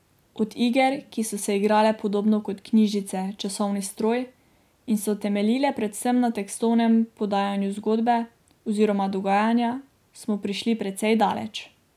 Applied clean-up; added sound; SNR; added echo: none; none; none; none.